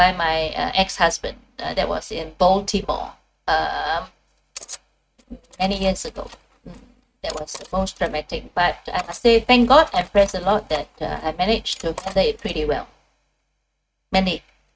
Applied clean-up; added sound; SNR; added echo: neural mask model RNNoise.